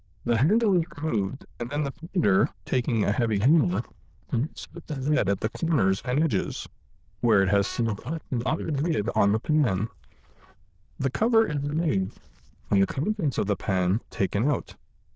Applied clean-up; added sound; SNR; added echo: neural diffusion model UNIVERSE++.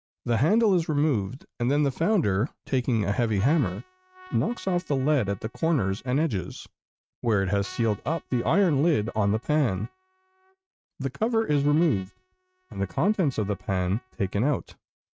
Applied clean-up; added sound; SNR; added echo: neural mask model RNNoise.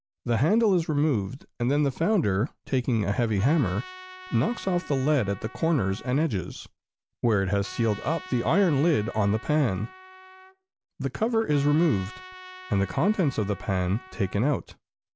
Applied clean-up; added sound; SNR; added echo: none; Trumpet; 19 dB; none.